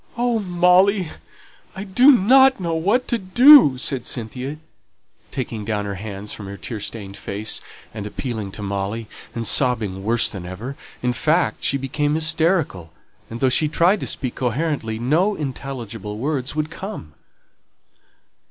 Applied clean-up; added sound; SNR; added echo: none; none; none; none.